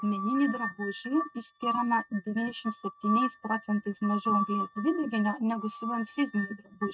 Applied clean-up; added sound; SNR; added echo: neural mask model RNNoise.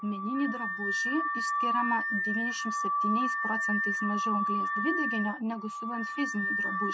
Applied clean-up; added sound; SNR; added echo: none; Alarm / Car; -3 dB; none.